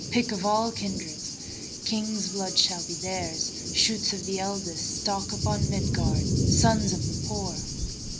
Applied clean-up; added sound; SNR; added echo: none; Thunder / Cricket; 0 dB; none.